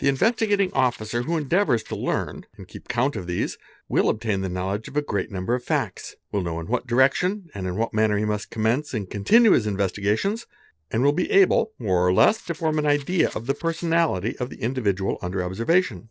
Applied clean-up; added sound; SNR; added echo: neural separator model SepFormer DNS4.